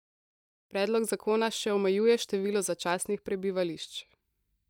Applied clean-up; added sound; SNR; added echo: neural mask model DeepFilterNet 3.